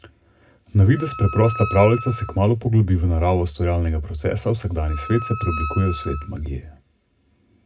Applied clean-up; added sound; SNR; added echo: none; Wind instrument, woodwind instrument; 13 dB; reverberation time 0.2 s.